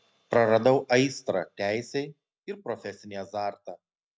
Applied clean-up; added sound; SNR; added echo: none; none; none; none.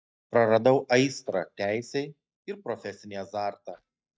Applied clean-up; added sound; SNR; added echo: neural mask model DeepFilterNet 3.